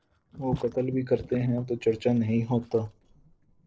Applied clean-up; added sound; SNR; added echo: neural separator model SepFormer DNS4.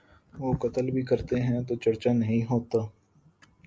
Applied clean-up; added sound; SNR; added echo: none; none; none; none.